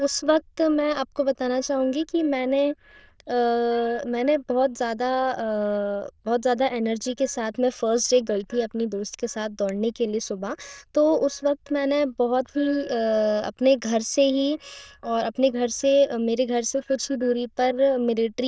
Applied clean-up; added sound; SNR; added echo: neural diffusion model UNIVERSE++.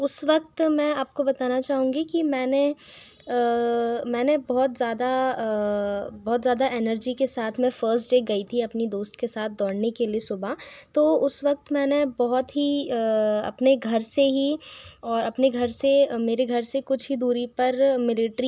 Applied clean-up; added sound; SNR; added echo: none; none; none; none.